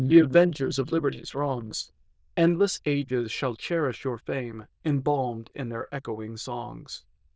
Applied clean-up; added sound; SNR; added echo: neural diffusion model UNIVERSE++.